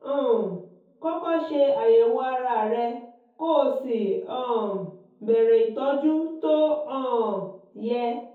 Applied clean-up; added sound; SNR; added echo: none; none; none; reverberation time 0.6 s.